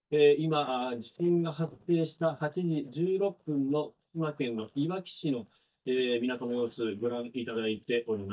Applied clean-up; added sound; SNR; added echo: neural mask model DeepFilterNet 3.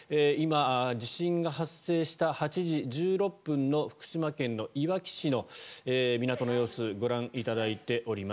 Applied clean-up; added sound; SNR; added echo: none; none; none; none.